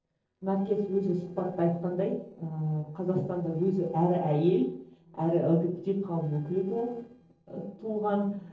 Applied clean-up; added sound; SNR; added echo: neural separator model SepFormer DNS4.